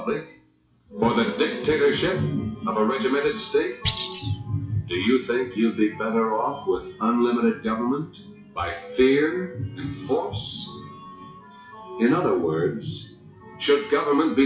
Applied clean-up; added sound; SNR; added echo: classical method WPE with log-MMSE.